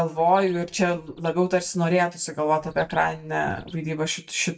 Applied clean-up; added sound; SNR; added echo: neural mask model DeepFilterNet 3.